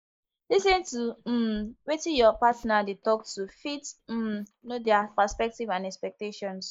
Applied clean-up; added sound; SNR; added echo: neural mask model Resemble Enhance denoiser.